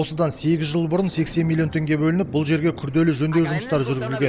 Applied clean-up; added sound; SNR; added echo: none; Fixed-wing aircraft, airplane + Thunder; 14 dB; none.